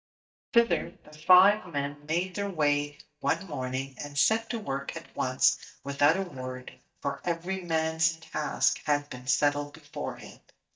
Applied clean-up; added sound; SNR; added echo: neural mask model DeepFilterNet 3.